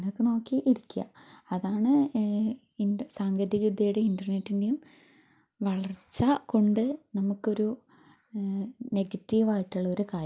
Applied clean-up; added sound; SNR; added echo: none; none; none; none.